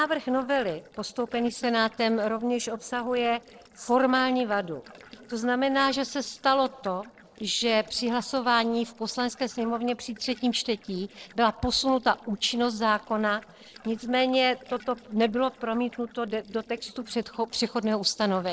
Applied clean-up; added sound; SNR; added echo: neural separator model SepFormer DNS4.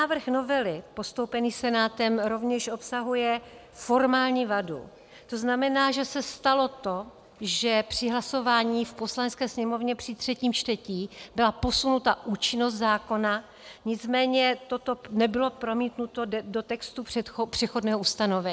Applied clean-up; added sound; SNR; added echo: none; none; none; none.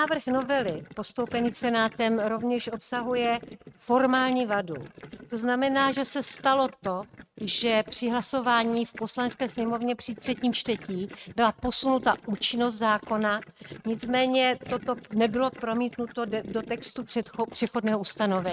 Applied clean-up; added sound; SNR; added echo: neural mask model RNNoise.